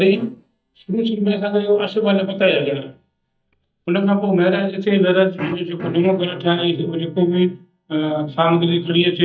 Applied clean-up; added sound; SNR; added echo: neural mask model DeepFilterNet 3.